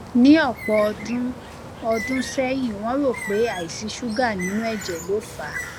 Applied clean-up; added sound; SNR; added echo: none; Bird; 12 dB; none.